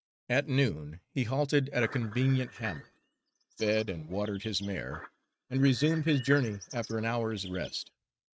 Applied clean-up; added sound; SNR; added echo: neural mask model RNNoise.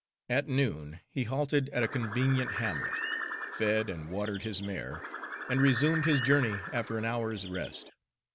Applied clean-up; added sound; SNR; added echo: none; Bird; 7 dB; none.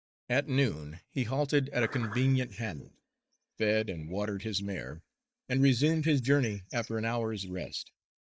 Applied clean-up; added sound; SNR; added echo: neural mask model DeepFilterNet 3.